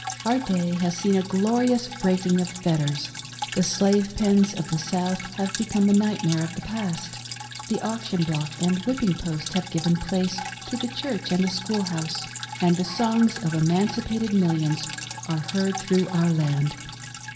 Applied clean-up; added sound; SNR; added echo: none; Drip; 12 dB; reverberation time 1.4 s.